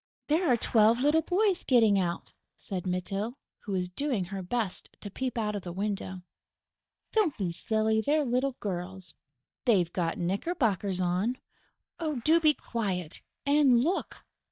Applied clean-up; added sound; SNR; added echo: neural mask model DeepFilterNet 3.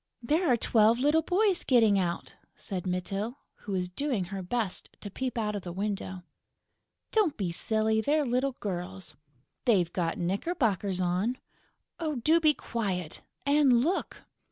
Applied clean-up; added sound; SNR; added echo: none; none; none; none.